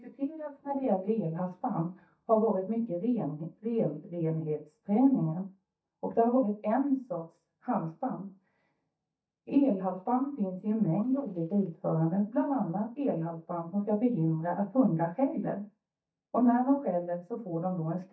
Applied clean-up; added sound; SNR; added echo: neural mask model DeepFilterNet 3.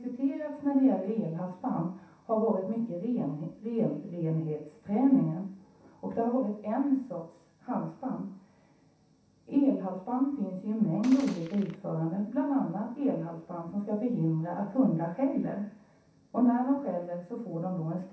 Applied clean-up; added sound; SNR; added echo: none; Gunshot, gunfire; 15 dB; reverberation time 0.7 s.